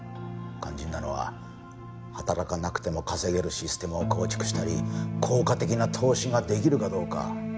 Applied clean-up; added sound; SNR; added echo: none; none; none; none.